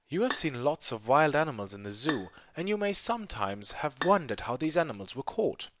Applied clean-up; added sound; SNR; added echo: none; Bowed string instrument; 15 dB; none.